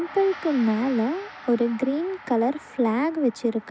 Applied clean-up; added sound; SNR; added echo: none; Gong; 18 dB; none.